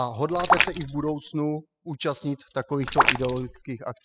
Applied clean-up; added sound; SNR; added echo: classical method spectral subtraction.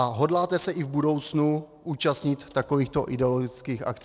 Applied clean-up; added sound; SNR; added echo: none; none; none; none.